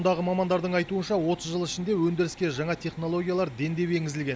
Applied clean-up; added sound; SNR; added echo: none; none; none; none.